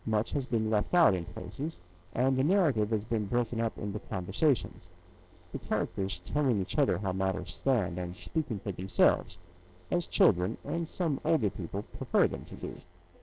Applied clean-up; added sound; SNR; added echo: neural separator model SepFormer DNS4.